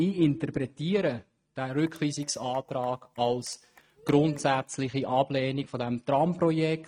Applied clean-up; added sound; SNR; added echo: neural mask model RNNoise.